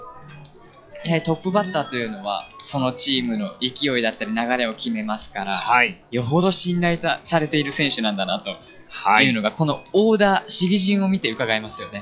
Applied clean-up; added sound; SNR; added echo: classical method log-MMSE.